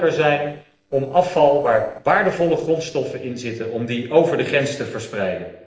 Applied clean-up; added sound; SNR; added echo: neural separator model SepFormer DNS4.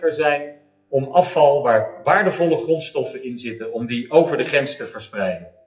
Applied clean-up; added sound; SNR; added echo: classical method WPE with log-MMSE.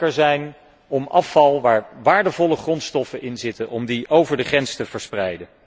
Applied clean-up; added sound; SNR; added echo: none; none; none; none.